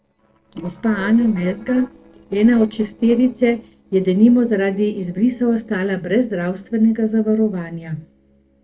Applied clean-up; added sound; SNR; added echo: neural separator model SepFormer DNS4.